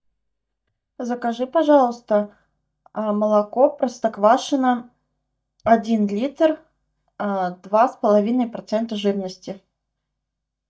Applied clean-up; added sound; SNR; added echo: neural mask model DeepFilterNet 3.